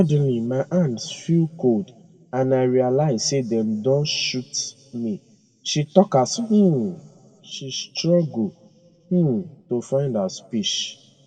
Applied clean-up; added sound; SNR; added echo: none; none; none; reverberation time 1.8 s.